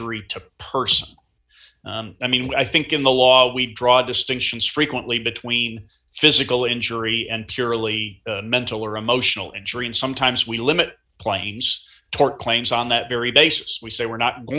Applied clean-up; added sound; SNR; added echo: none; none; none; none.